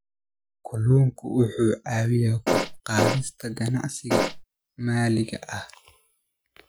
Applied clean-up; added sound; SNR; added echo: none; Fart; -2 dB; none.